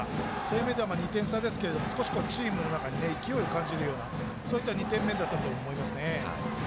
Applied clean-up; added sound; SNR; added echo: none; none; none; none.